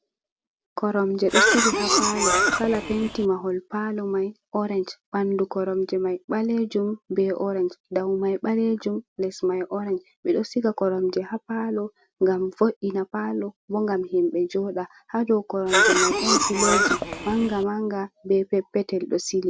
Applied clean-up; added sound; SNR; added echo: none; Cough; -3 dB; none.